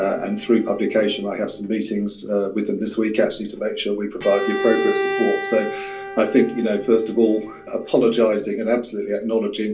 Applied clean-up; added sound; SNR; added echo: none; Bowed string instrument; 10 dB; reverberation time 0.3 s.